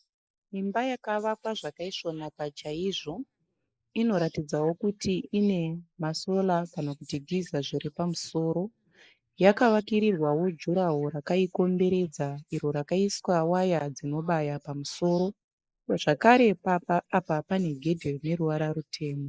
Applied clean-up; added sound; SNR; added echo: neural mask model Resemble Enhance denoiser.